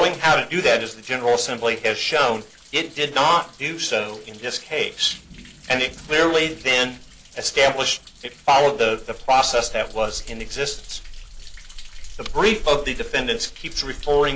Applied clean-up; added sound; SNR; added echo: none; Thunder; 14 dB; none.